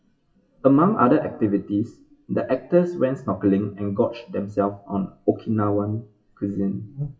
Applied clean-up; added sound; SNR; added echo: classical method WPE with log-MMSE.